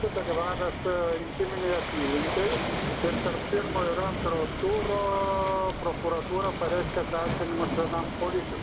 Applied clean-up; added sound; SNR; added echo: none; Waves, surf; 2 dB; none.